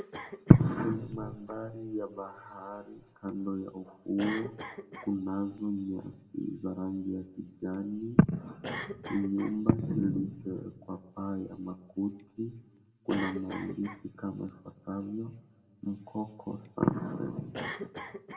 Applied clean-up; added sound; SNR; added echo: none; Cough; 14 dB; reverberation time 0.9 s.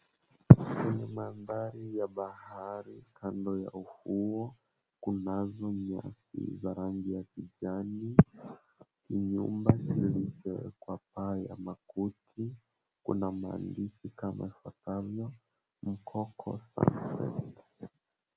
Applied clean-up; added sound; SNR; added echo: none; none; none; none.